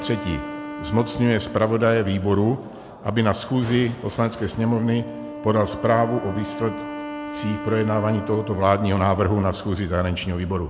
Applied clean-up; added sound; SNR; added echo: none; Wind instrument, woodwind instrument; 13 dB; none.